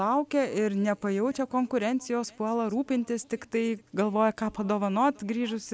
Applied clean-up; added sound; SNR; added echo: none; none; none; none.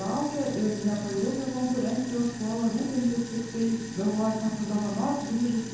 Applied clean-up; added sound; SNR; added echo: none; Sink (filling or washing); 11 dB; reverberation time 0.9 s.